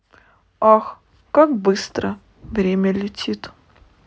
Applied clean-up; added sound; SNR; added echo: none; none; none; none.